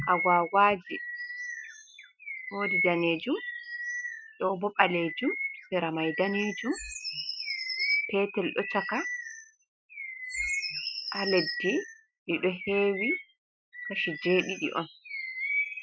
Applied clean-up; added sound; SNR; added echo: classical method Wiener filter.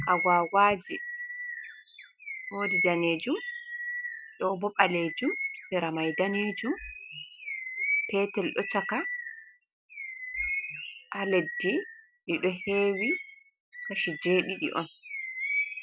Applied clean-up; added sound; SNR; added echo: none; Bird vocalization, bird call, bird song + Bird vocalization, bird call, bird song; 5 dB; none.